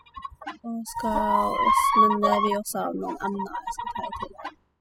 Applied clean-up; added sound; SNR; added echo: classical method spectral subtraction.